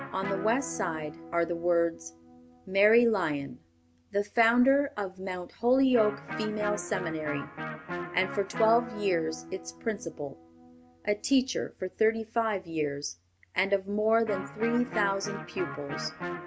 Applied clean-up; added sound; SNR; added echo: none; Electric guitar; 12 dB; none.